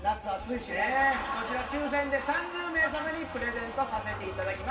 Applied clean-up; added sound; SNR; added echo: none; none; none; reverberation time 2.2 s.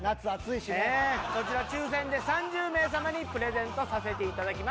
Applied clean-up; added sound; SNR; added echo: none; none; none; none.